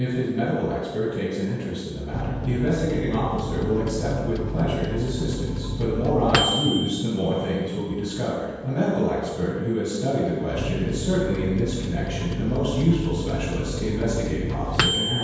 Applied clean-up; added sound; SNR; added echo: none; Microwave oven; 4 dB; reverberation time 1.2 s.